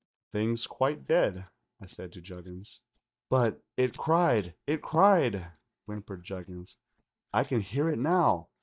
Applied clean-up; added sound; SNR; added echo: neural mask model DeepFilterNet 3.